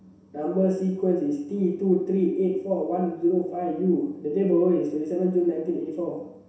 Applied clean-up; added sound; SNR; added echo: none; none; none; reverberation time 0.7 s.